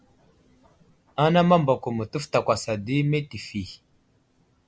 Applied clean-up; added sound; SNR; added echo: none; none; none; none.